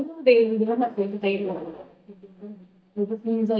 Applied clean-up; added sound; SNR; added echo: neural mask model DeepFilterNet 3.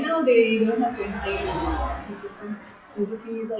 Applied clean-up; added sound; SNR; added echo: classical method WPE with log-MMSE.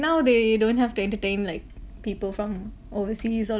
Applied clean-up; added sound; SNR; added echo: none; none; none; none.